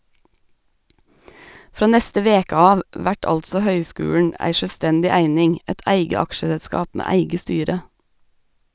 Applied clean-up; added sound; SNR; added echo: none; none; none; none.